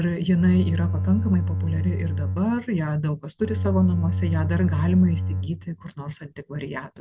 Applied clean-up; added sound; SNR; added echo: none; Bowed string instrument; 2 dB; none.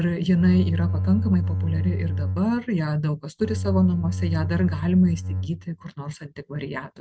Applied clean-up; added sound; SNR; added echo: neural mask model RNNoise.